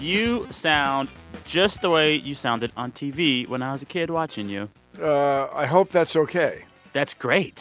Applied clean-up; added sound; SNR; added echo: none; none; none; none.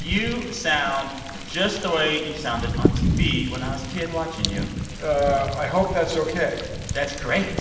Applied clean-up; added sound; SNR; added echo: none; Thunder; 3 dB; reverberation time 1.2 s.